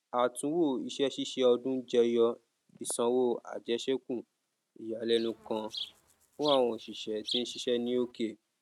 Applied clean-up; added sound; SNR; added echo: neural mask model RNNoise.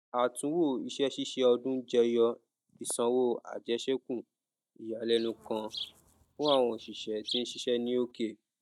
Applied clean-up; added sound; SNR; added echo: neural mask model DeepFilterNet 3.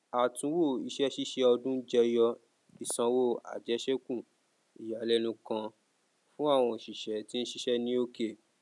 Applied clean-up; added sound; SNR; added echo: none; none; none; none.